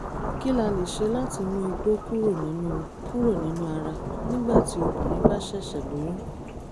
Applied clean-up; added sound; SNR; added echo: none; Rain / Thunderstorm; 1 dB; none.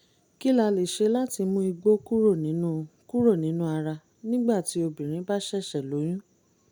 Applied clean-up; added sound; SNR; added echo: none; none; none; none.